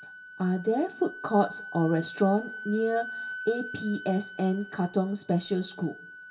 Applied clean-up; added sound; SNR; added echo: none; Wind instrument, woodwind instrument; 13 dB; reverberation time 0.2 s.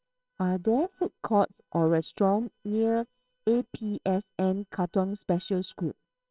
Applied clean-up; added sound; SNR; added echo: neural separator model SepFormer WHAMR!.